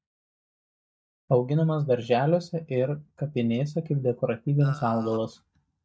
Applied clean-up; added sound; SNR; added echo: neural mask model DeepFilterNet 3.